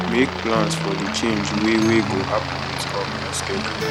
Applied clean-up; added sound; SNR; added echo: none; Acoustic guitar + Aircraft; 2 dB; none.